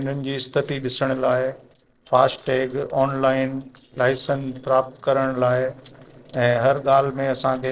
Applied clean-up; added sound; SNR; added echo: neural separator model SepFormer DNS4.